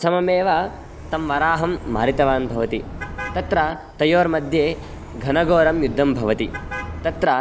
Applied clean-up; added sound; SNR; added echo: none; Car passing by; 12 dB; none.